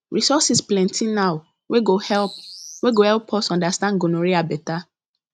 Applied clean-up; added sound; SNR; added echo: neural mask model RNNoise.